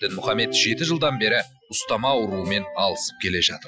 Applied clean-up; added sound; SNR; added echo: classical method Wiener filter.